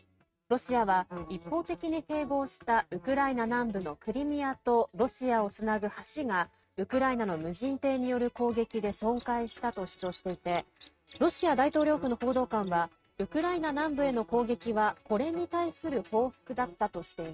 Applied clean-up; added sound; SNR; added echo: neural mask model RNNoise.